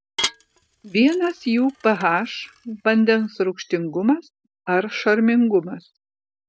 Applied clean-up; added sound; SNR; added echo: none; Dishes, pots, and pans / Glass; 13 dB; none.